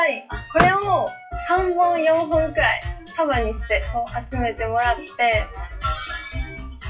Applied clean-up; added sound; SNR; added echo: classical method WPE with log-MMSE.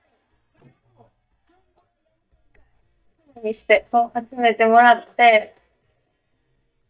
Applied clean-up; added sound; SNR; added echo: neural mask model DeepFilterNet 3.